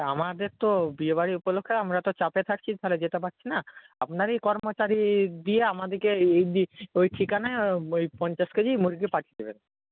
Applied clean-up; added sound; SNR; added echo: none; none; none; none.